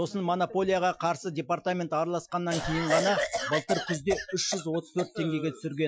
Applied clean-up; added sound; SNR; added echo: classical method Wiener filter.